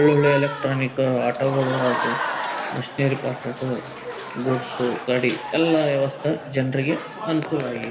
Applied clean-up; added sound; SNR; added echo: none; Applause / Crowd; 8 dB; reverberation time 1.4 s.